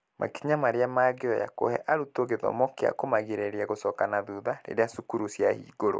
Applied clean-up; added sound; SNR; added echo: none; none; none; none.